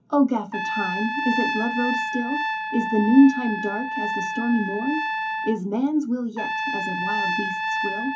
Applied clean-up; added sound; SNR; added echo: none; Trumpet; 4 dB; reverberation time 0.3 s.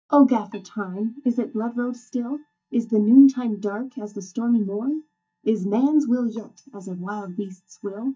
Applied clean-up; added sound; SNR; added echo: neural mask model DeepFilterNet 3.